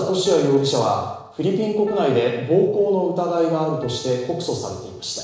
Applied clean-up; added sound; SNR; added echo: neural separator model SepFormer DNS4.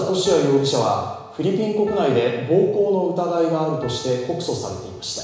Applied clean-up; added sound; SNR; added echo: none; Piano; 20 dB; reverberation time 1.0 s.